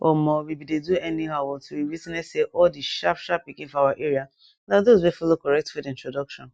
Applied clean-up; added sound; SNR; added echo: none; none; none; none.